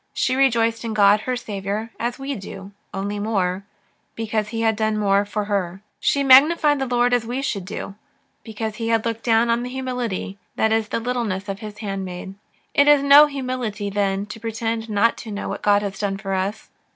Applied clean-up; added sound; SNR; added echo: none; none; none; none.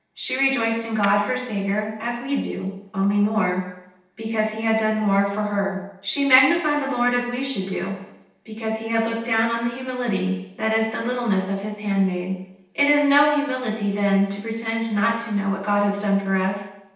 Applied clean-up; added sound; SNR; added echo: neural separator model SepFormer DNS4.